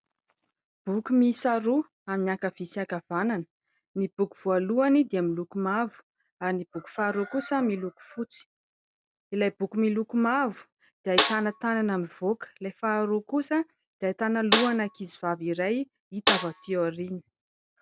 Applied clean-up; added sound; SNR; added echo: none; Snare drum; 2 dB; none.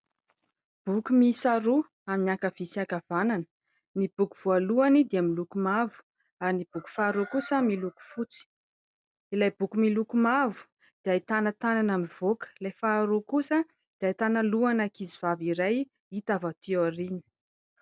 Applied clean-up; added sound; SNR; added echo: none; none; none; none.